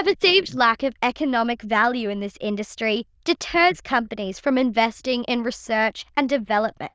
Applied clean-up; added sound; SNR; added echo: neural diffusion model UNIVERSE++.